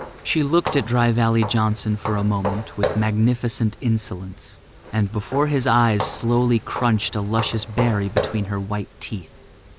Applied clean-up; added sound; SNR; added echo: none; Walk, footsteps; 10 dB; none.